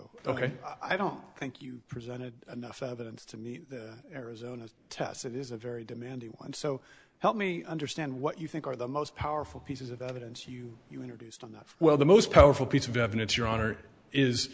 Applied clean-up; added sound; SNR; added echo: none; none; none; none.